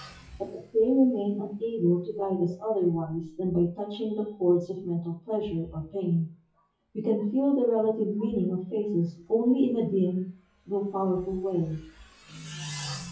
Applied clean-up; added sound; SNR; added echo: classical method WPE with log-MMSE.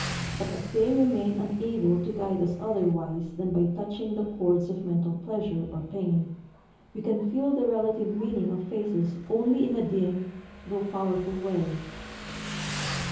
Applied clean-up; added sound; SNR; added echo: none; Motorcycle; 13 dB; reverberation time 0.7 s.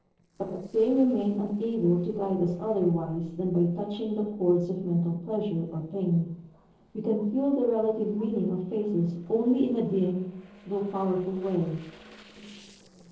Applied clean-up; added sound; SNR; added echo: neural separator model SepFormer DNS4.